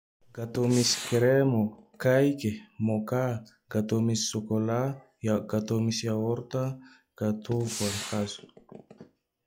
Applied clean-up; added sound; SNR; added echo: classical method log-MMSE.